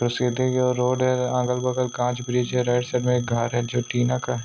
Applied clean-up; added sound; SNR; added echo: none; Telephone + Bass guitar; 18 dB; none.